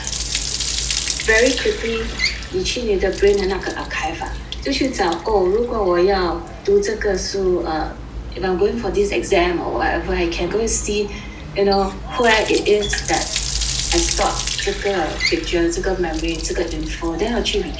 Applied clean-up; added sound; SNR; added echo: none; Water tap, faucet; 9 dB; none.